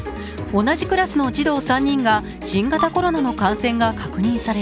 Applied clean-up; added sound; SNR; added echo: none; none; none; none.